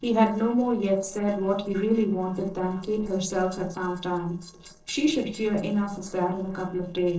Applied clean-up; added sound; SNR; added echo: neural separator model SepFormer DNS4.